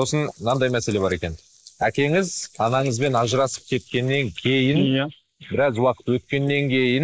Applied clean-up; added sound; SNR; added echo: neural mask model Resemble Enhance denoiser.